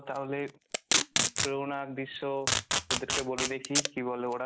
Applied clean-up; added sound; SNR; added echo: none; Packing tape, duct tape; -3 dB; none.